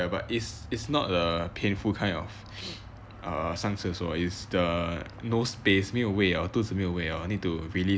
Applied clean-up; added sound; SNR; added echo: none; none; none; none.